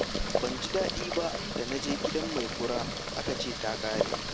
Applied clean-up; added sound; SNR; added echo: none; Boiling; -2 dB; none.